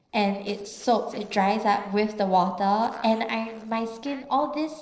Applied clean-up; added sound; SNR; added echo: neural separator model SepFormer DNS4.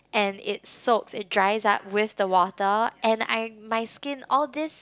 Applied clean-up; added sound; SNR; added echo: none; none; none; none.